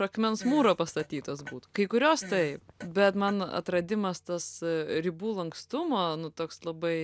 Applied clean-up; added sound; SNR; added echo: none; Fart; 18 dB; none.